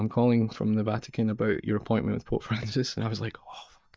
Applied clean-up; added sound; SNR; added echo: neural mask model DeepFilterNet 3.